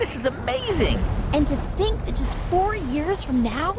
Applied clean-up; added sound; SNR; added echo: none; Waves, surf; 20 dB; none.